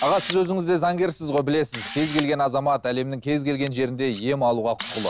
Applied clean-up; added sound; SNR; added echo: none; Camera; 15 dB; none.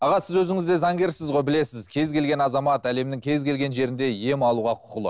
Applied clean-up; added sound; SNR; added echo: none; none; none; none.